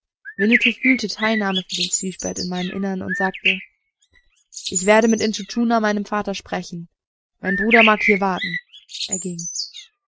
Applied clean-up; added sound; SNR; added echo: neural mask model RNNoise.